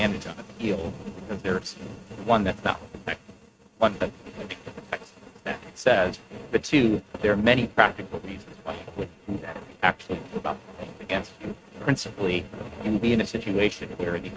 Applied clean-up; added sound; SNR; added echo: neural mask model RNNoise.